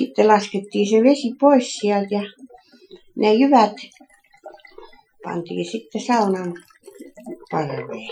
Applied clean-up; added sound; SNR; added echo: classical method Wiener filter.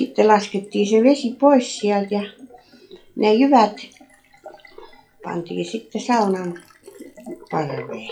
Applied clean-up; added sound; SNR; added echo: classical method log-MMSE.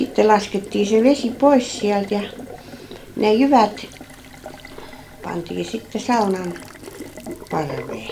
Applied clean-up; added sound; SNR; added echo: none; Water tap, faucet; 15 dB; none.